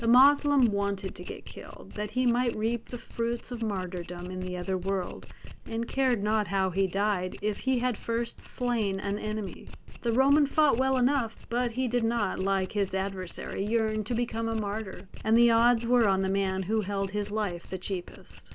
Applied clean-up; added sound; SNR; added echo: none; Domestic sounds, home sounds; 13 dB; none.